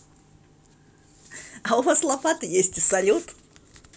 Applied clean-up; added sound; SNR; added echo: none; none; none; none.